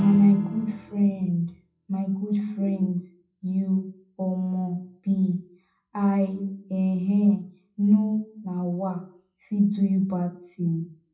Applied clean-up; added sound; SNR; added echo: classical method WPE with log-MMSE.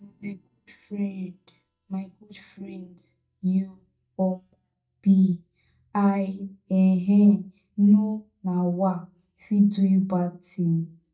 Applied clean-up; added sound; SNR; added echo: neural mask model DeepFilterNet 3.